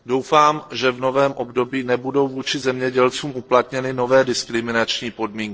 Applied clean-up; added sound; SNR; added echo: neural separator model SepFormer DNS4.